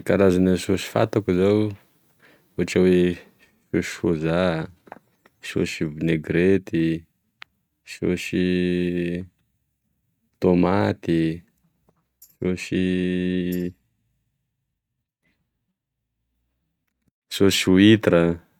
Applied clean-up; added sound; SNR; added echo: neural mask model RNNoise.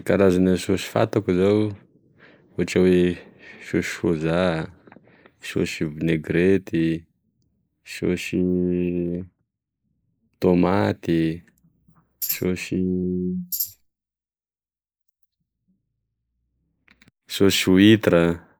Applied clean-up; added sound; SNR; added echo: neural mask model Resemble Enhance denoiser.